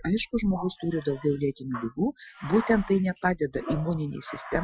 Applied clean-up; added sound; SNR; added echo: classical method Wiener filter.